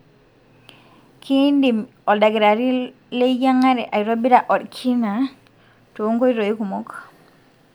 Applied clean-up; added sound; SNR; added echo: none; none; none; none.